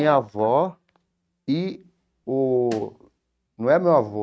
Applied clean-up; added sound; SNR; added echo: neural mask model RNNoise.